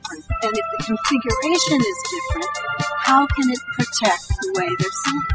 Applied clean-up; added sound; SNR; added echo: classical method spectral subtraction.